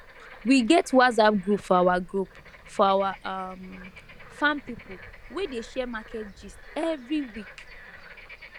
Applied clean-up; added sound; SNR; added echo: none; Bird / Frog; 19 dB; none.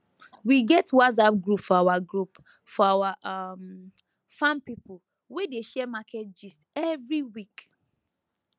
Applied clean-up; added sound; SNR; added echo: none; none; none; none.